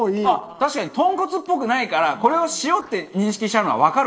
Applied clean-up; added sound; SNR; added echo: neural separator model SepFormer DNS4.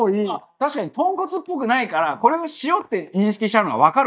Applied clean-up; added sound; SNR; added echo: neural mask model DeepFilterNet 3.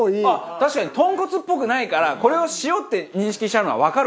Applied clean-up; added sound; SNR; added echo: none; none; none; none.